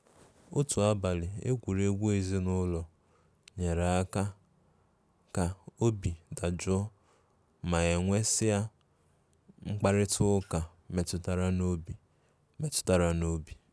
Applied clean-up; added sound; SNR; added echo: none; none; none; none.